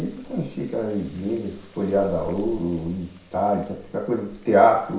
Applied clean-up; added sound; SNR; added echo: none; Water tap, faucet; 20 dB; reverberation time 0.6 s.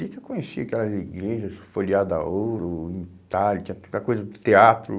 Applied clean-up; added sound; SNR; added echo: none; none; none; none.